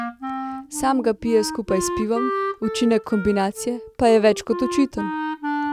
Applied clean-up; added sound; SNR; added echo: none; Wind instrument, woodwind instrument; 6 dB; none.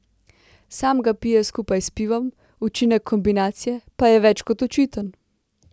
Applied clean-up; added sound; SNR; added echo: none; none; none; none.